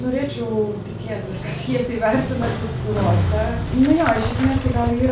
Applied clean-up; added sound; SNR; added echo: none; Motorcycle; 2 dB; reverberation time 0.3 s.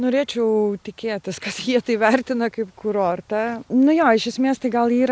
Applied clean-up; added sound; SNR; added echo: none; none; none; none.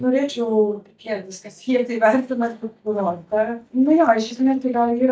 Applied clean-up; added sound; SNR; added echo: neural mask model DeepFilterNet 3.